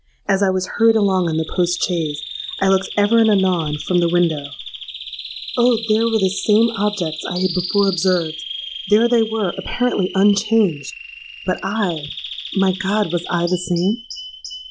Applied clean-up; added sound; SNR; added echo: none; Bird vocalization, bird call, bird song; 12 dB; none.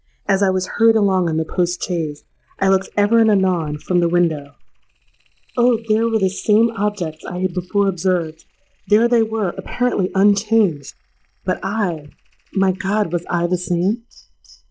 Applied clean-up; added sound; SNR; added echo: neural separator model SepFormer DNS4.